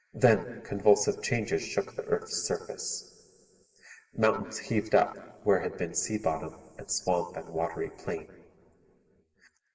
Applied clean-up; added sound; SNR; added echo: none; none; none; reverberation time 2.9 s.